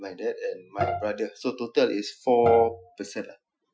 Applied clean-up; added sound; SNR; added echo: classical method Wiener filter.